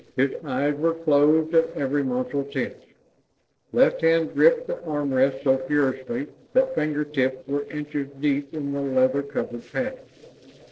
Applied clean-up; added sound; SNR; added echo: neural separator model SepFormer DNS4.